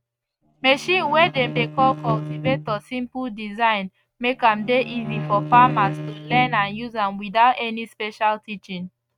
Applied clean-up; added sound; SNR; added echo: neural mask model RNNoise.